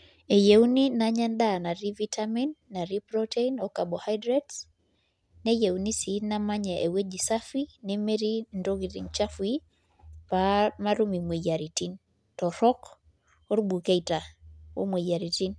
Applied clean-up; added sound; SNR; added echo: none; none; none; none.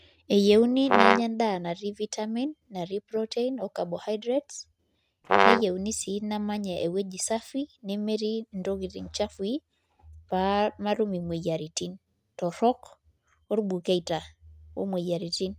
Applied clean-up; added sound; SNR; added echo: neural mask model RNNoise.